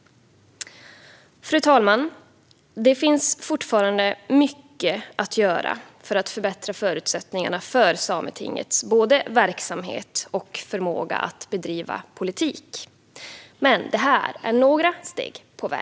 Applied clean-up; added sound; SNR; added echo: none; none; none; none.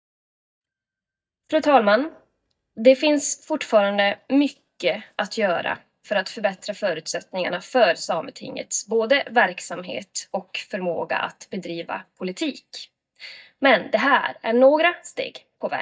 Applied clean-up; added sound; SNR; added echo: neural mask model DeepFilterNet 3.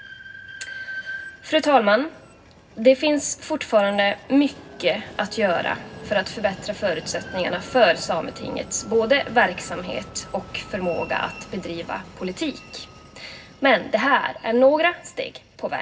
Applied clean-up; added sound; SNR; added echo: none; Train; 17 dB; reverberation time 0.4 s.